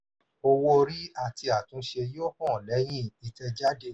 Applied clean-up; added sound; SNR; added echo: none; none; none; none.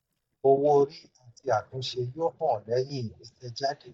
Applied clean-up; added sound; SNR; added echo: neural mask model DeepFilterNet 3.